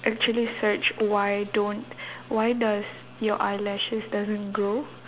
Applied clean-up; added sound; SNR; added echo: none; none; none; none.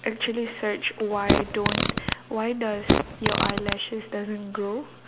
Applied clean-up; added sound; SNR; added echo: none; Fart; -4 dB; none.